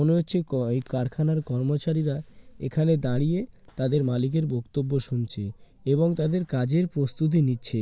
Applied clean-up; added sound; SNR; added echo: none; none; none; none.